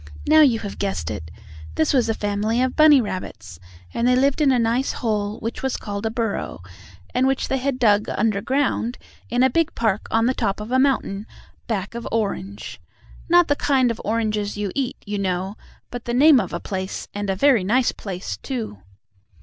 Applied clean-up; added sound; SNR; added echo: none; none; none; none.